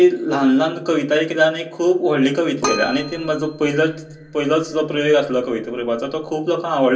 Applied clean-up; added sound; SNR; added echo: none; Keyboard (musical); 14 dB; reverberation time 0.3 s.